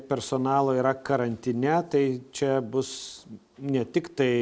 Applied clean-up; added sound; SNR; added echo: none; none; none; none.